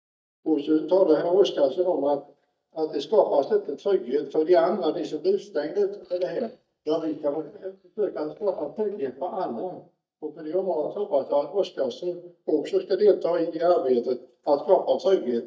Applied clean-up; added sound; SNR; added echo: neural mask model DeepFilterNet 3.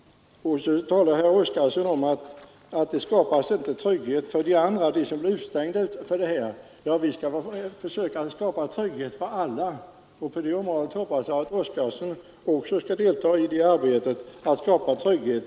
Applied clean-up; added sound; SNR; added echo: none; none; none; none.